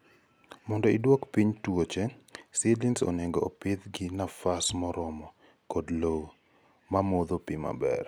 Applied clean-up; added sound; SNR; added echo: none; none; none; none.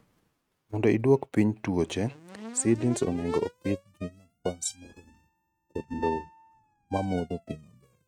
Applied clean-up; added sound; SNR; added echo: neural mask model RNNoise.